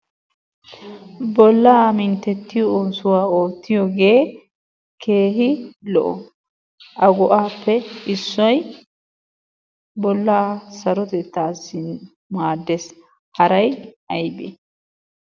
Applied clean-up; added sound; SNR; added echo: none; none; none; none.